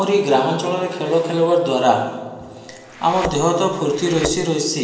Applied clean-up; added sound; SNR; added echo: none; Thump, thud; 12 dB; reverberation time 1.0 s.